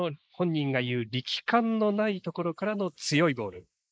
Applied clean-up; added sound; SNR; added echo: neural mask model Resemble Enhance denoiser.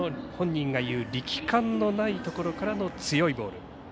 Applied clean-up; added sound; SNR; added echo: none; none; none; none.